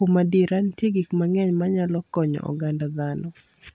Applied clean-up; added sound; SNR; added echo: none; none; none; none.